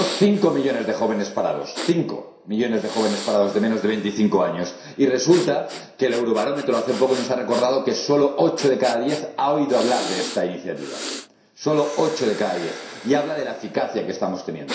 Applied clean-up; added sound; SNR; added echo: none; Breathing; 14 dB; reverberation time 0.7 s.